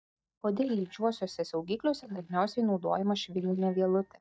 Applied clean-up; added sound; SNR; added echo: neural mask model DeepFilterNet 3.